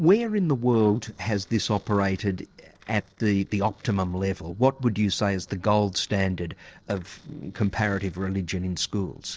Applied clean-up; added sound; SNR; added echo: neural separator model SepFormer DNS4.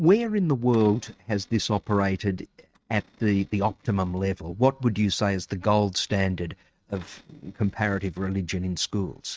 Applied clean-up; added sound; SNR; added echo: neural mask model RNNoise.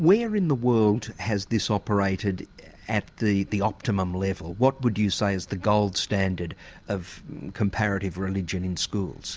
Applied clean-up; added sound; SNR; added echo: none; none; none; none.